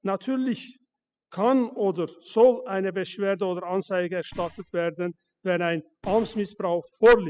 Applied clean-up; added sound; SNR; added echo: classical method spectral subtraction.